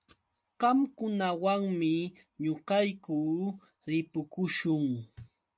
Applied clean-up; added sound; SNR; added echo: none; none; none; none.